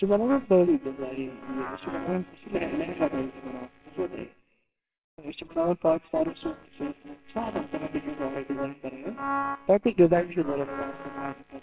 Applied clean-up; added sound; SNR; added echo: neural separator model SepFormer WHAMR!.